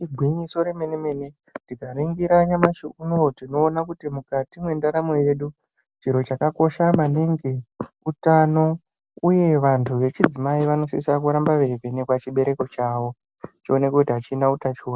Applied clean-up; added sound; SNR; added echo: none; none; none; none.